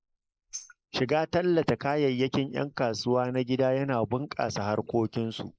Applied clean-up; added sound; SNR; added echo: neural mask model Resemble Enhance denoiser.